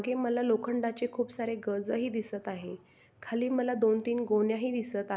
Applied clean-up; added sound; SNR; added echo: none; none; none; none.